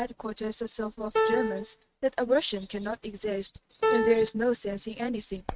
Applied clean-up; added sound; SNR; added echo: neural mask model RNNoise.